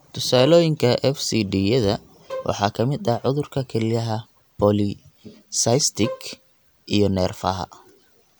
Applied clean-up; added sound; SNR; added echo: none; Bowed string instrument; 16 dB; none.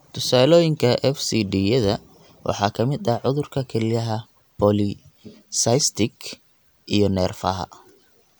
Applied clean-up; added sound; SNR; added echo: none; none; none; none.